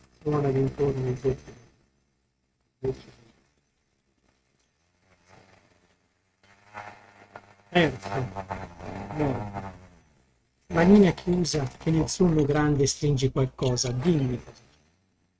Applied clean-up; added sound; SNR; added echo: neural mask model RNNoise.